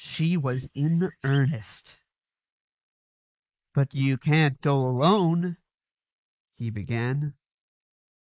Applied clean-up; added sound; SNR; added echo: neural mask model Resemble Enhance denoiser.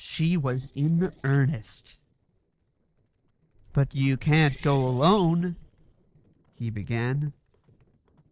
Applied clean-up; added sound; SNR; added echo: neural separator model SepFormer DNS4.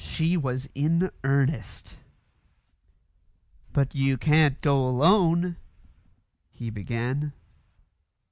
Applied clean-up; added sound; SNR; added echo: none; none; none; none.